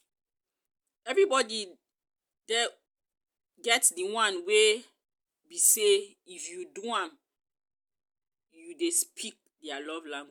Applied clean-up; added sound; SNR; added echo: none; none; none; none.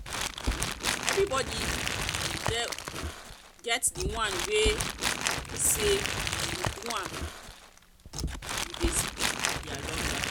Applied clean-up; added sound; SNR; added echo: none; Crumpling, crinkling; -2 dB; none.